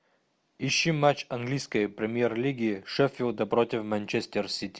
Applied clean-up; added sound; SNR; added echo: none; none; none; none.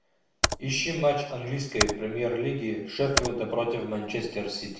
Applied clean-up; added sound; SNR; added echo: none; Computer keyboard; 4 dB; reverberation time 0.7 s.